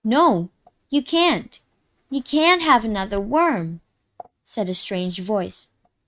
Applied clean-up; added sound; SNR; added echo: neural mask model RNNoise.